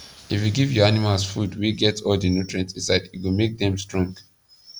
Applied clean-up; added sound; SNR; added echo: none; none; none; none.